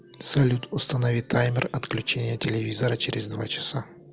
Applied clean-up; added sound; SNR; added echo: none; none; none; none.